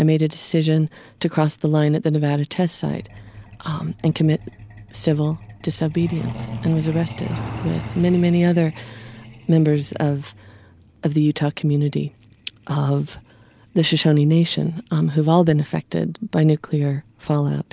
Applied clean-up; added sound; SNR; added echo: none; Truck; 17 dB; none.